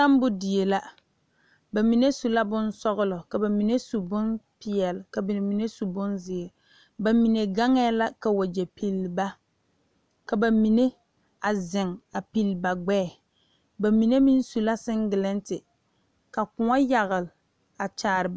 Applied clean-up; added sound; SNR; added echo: none; none; none; none.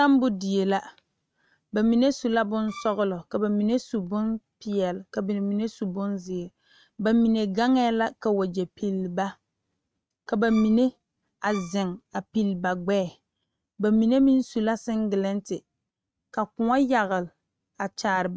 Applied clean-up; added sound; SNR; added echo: neural mask model RNNoise.